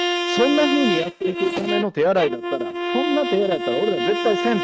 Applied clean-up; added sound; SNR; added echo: neural mask model RNNoise.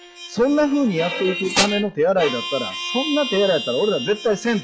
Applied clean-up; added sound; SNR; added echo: classical method log-MMSE.